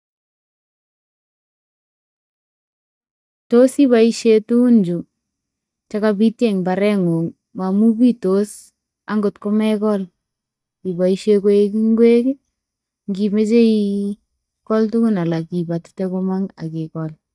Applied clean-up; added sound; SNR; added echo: neural mask model DeepFilterNet 3.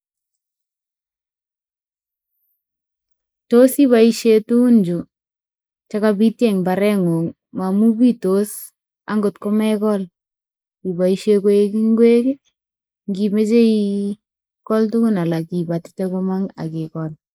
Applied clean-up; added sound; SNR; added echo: neural mask model Resemble Enhance denoiser.